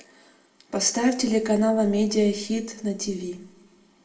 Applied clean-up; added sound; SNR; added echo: none; none; none; reverberation time 0.6 s.